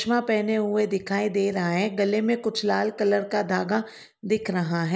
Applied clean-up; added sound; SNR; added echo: none; none; none; none.